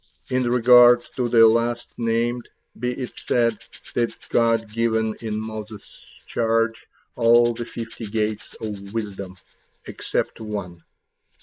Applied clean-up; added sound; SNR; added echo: neural mask model Resemble Enhance denoiser.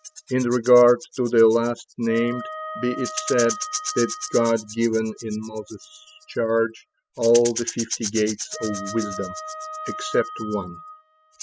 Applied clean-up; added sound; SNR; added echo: classical method spectral subtraction.